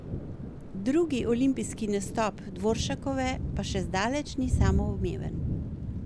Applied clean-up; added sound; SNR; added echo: none; Thunder / Rain; 2 dB; none.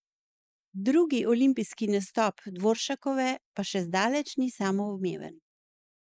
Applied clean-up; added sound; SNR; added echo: neural mask model Resemble Enhance denoiser.